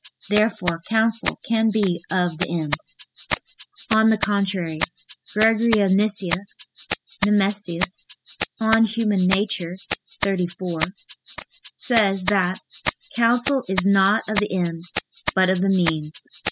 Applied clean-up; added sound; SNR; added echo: classical method spectral subtraction.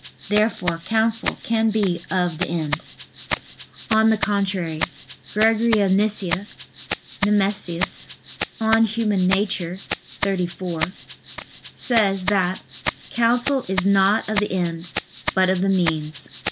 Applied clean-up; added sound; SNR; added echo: none; Rattle (instrument); 9 dB; none.